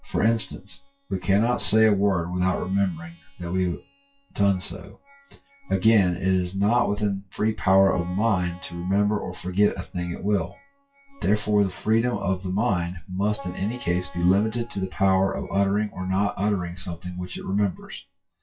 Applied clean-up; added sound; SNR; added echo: classical method WPE with log-MMSE.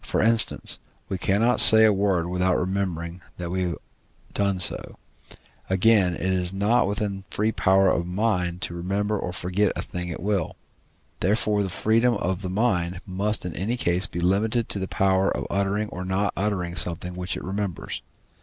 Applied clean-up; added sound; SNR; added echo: none; none; none; none.